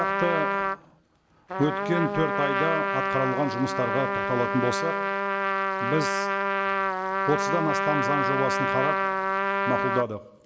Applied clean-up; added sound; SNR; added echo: none; Trumpet; -3 dB; none.